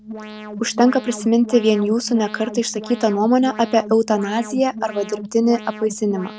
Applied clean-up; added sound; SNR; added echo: none; Alarm; 14 dB; none.